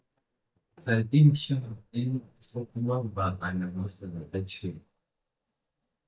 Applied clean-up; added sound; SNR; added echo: neural mask model DeepFilterNet 3.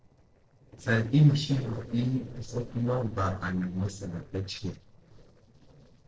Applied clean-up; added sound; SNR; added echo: neural separator model SepFormer DNS4.